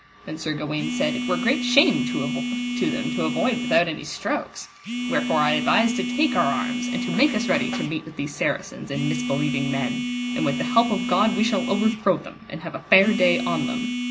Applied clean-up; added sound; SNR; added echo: none; Telephone; 4 dB; none.